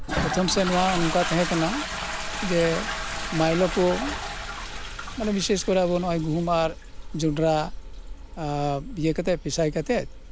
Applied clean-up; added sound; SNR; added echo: none; Toilet flush; 6 dB; none.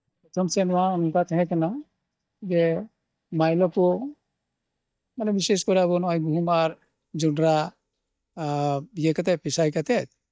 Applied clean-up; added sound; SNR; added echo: neural mask model DeepFilterNet 3.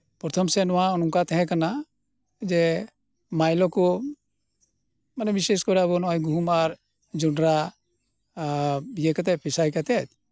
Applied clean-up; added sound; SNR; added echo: none; none; none; none.